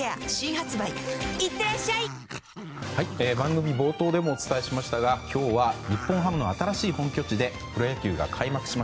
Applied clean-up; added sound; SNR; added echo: none; Growling; 15 dB; none.